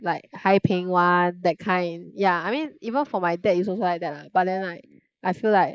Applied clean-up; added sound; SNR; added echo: neural mask model Resemble Enhance denoiser.